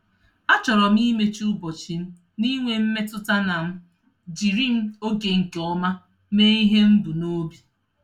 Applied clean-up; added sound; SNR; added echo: none; none; none; reverberation time 0.2 s.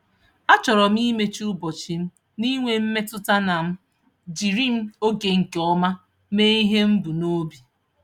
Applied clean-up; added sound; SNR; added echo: none; none; none; none.